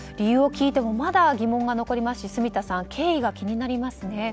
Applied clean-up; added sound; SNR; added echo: none; none; none; none.